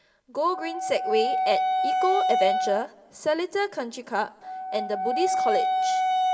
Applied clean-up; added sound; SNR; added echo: none; Wind instrument, woodwind instrument; -2 dB; reverberation time 1.2 s.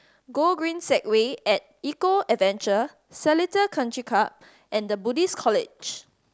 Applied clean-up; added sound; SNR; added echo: none; none; none; none.